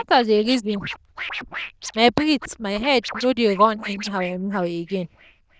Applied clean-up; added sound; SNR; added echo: neural diffusion model UNIVERSE++.